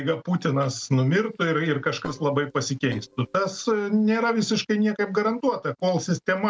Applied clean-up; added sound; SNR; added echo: neural separator model SepFormer DNS4.